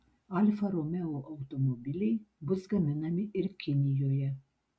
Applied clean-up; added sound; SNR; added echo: none; none; none; none.